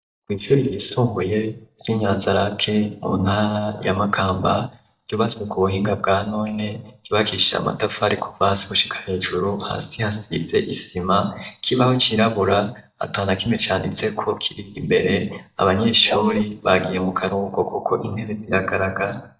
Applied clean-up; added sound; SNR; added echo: neural mask model DeepFilterNet 3.